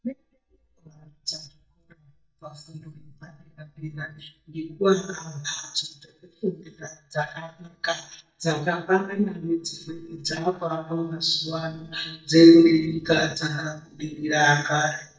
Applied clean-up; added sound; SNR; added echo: neural mask model DeepFilterNet 3.